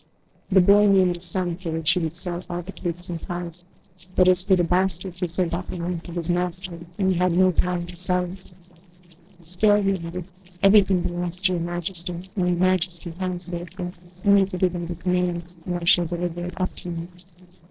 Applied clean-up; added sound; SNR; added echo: neural separator model SepFormer DNS4.